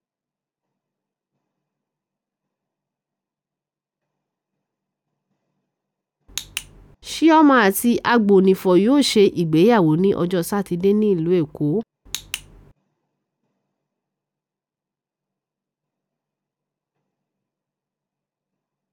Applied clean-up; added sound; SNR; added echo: none; none; none; none.